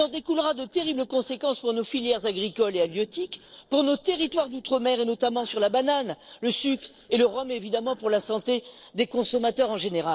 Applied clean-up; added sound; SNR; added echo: neural separator model SepFormer DNS4.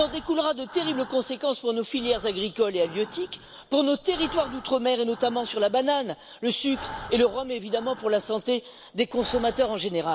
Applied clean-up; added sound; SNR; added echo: none; Breathing; 17 dB; none.